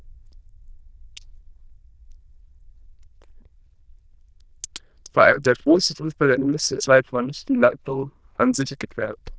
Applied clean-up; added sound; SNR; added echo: neural diffusion model UNIVERSE++.